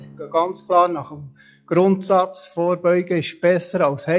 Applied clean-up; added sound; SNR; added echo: classical method log-MMSE.